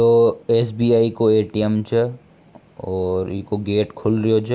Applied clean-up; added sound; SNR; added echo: none; none; none; none.